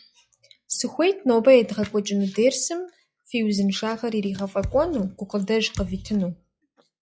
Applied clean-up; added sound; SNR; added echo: classical method log-MMSE.